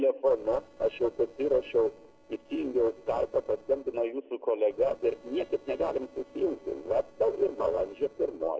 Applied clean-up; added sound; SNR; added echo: neural separator model SepFormer DNS4.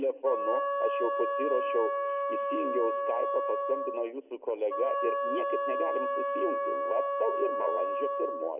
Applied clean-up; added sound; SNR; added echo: none; Wind instrument, woodwind instrument; -2 dB; reverberation time 0.9 s.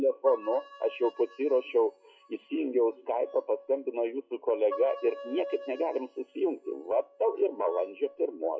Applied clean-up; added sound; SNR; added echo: classical method WPE with log-MMSE.